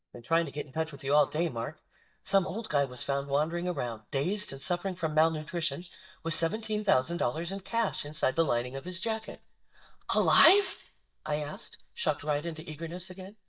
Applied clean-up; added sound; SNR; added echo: neural mask model DeepFilterNet 3.